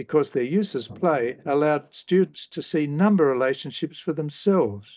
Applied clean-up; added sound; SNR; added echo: neural mask model DeepFilterNet 3.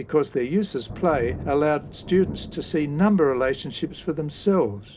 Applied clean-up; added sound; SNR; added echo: none; Thunder; 15 dB; reverberation time 0.3 s.